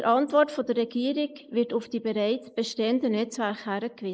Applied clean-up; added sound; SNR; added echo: neural mask model Resemble Enhance denoiser.